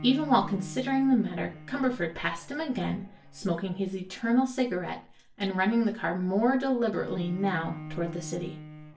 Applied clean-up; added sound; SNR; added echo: none; Bowed string instrument; 16 dB; reverberation time 0.3 s.